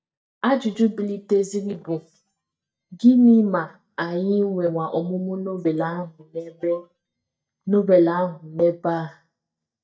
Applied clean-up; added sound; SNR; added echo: neural mask model DeepFilterNet 3.